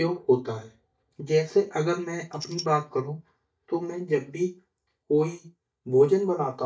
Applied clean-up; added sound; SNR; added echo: neural mask model DeepFilterNet 3.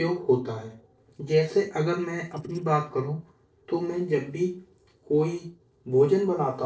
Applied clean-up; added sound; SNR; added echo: neural separator model SepFormer DNS4.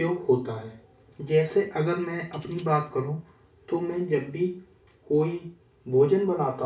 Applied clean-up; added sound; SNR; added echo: none; Tambourine; 7 dB; reverberation time 0.3 s.